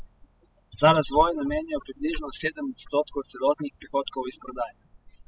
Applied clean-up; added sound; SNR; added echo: classical method spectral subtraction.